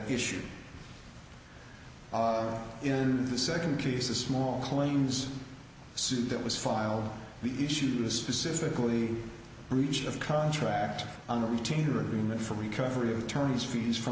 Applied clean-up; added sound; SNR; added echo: none; none; none; none.